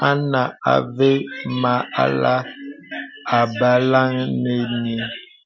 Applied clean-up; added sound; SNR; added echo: none; none; none; none.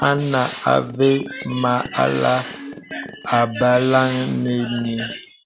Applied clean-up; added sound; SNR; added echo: none; Gunshot, gunfire; 14 dB; none.